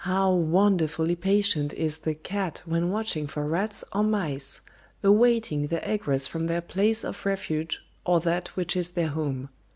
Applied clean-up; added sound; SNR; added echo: none; none; none; none.